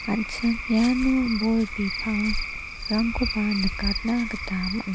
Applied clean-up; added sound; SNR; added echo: none; Cricket / Frog; 5 dB; none.